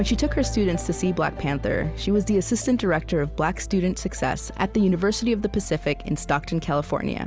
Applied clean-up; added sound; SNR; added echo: none; none; none; none.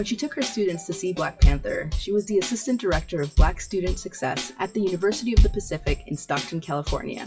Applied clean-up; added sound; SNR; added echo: classical method WPE with log-MMSE.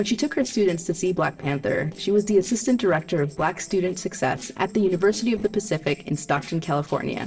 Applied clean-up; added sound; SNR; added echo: neural separator model SepFormer DNS4.